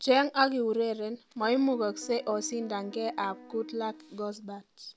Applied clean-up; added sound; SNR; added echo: none; Piano; 16 dB; none.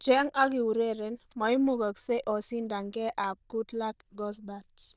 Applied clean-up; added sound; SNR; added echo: neural diffusion model UNIVERSE++.